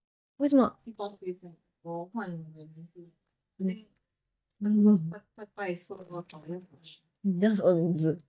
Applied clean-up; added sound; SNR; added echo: neural mask model DeepFilterNet 3.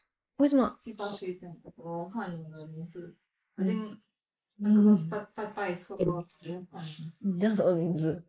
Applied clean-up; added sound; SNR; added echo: neural mask model Resemble Enhance denoiser.